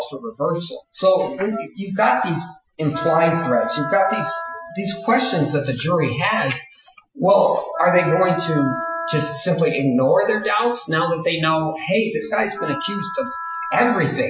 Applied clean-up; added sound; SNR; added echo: classical method Wiener filter.